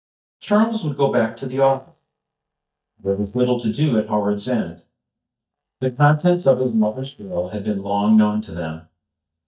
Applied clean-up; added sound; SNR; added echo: neural mask model DeepFilterNet 3.